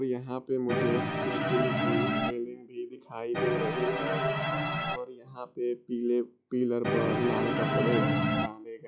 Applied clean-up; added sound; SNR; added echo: classical method log-MMSE.